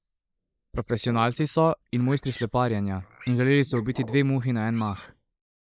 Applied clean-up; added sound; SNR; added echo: neural mask model Resemble Enhance denoiser.